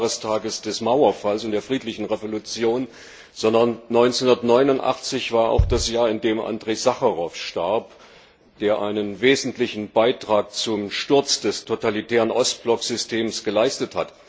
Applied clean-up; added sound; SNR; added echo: none; Bass drum; 6 dB; none.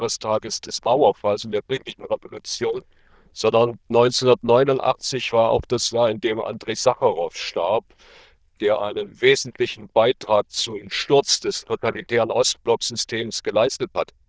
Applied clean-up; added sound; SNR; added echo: neural diffusion model UNIVERSE++.